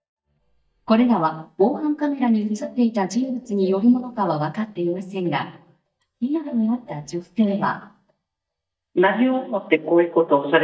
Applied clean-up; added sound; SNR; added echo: neural mask model DeepFilterNet 3.